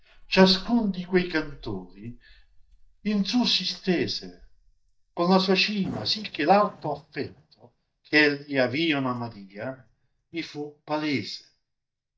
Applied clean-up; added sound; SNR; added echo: neural mask model DeepFilterNet 3.